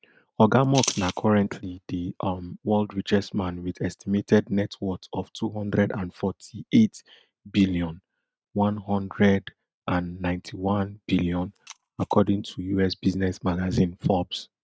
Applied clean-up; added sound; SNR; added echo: neural mask model RNNoise.